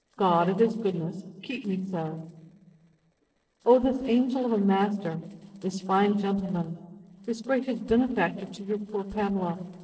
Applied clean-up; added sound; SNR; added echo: neural separator model SepFormer DNS4.